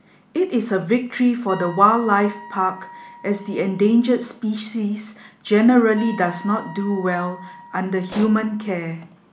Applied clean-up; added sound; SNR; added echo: none; Wind instrument, woodwind instrument + Explosion; 18 dB; none.